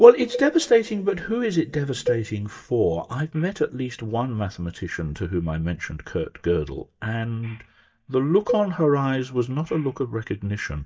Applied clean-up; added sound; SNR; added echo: neural mask model DeepFilterNet 3.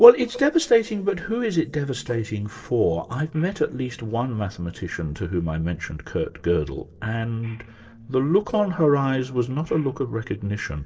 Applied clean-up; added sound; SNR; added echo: neural separator model SepFormer DNS4.